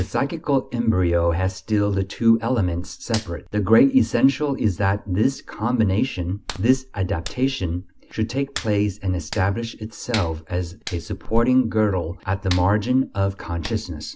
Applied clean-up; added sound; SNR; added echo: none; Hands; 19 dB; none.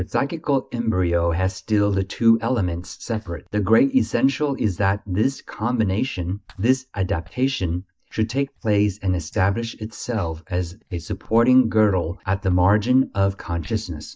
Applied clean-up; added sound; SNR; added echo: neural mask model DeepFilterNet 3.